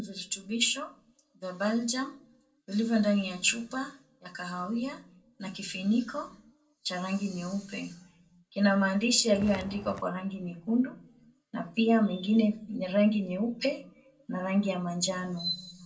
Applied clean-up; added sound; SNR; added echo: none; Walk, footsteps; 11 dB; reverberation time 0.2 s.